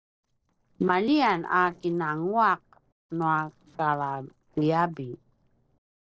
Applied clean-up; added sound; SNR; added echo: neural separator model SepFormer DNS4.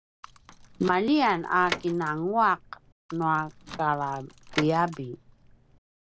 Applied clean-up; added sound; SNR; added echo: none; Door / Car; 13 dB; none.